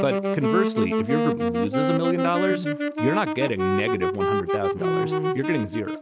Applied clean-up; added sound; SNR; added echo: none; Wind instrument, woodwind instrument; -1 dB; none.